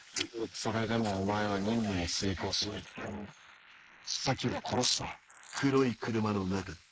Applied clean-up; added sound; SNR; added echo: neural mask model Resemble Enhance denoiser.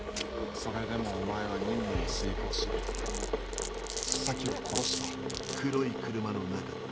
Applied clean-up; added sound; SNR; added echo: none; Boiling / Water + Glass; 2 dB; none.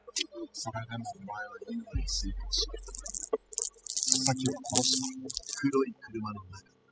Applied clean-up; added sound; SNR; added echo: classical method spectral subtraction.